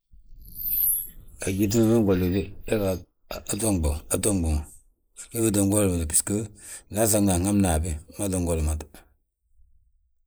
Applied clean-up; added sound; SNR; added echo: neural mask model Resemble Enhance denoiser.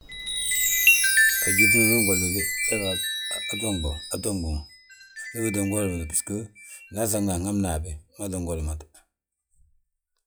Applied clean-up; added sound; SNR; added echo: classical method log-MMSE.